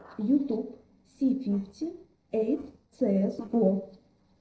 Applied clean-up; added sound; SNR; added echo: neural separator model SepFormer DNS4.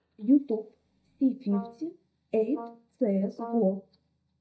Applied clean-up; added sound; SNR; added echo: neural mask model DeepFilterNet 3.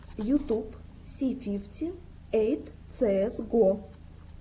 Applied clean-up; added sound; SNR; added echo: none; none; none; none.